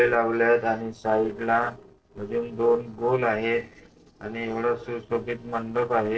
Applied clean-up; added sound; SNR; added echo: neural separator model SepFormer DNS4.